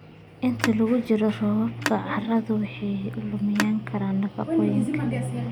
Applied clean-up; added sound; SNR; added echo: none; Telephone; 11 dB; none.